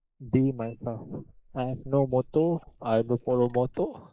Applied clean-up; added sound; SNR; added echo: neural mask model Resemble Enhance denoiser.